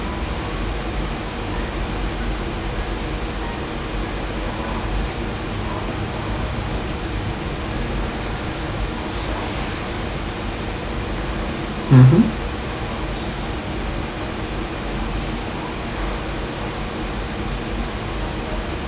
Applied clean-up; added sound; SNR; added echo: none; none; none; none.